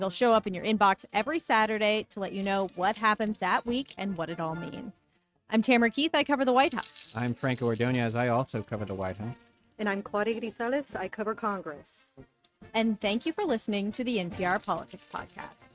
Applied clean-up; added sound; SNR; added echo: neural mask model RNNoise.